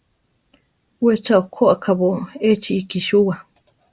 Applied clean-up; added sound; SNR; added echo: none; none; none; none.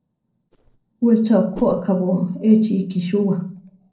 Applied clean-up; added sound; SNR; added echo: neural separator model SepFormer DNS4.